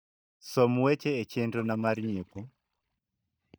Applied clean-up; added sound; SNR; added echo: neural mask model DeepFilterNet 3.